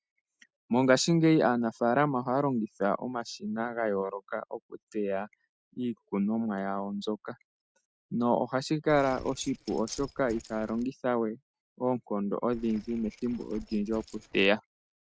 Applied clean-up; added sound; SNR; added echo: neural mask model RNNoise.